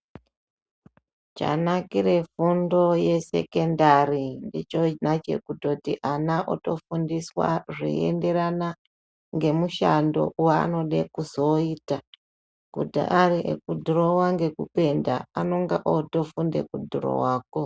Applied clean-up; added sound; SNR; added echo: none; none; none; none.